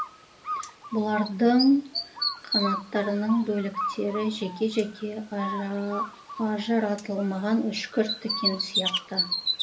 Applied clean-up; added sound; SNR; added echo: none; Bird; 6 dB; reverberation time 0.3 s.